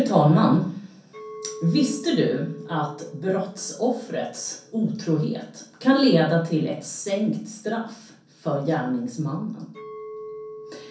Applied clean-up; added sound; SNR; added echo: none; Chink, clink; 19 dB; reverberation time 0.6 s.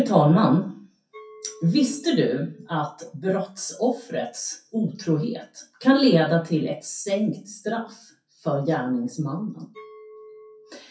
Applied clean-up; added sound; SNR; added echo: classical method WPE with log-MMSE.